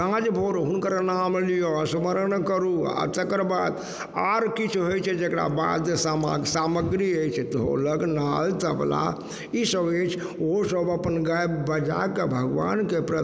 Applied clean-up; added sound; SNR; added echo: none; none; none; none.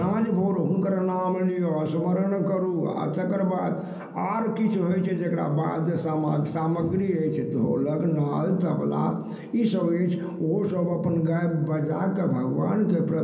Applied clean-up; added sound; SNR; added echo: none; none; none; reverberation time 0.6 s.